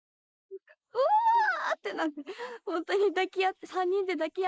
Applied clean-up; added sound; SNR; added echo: neural mask model Resemble Enhance denoiser.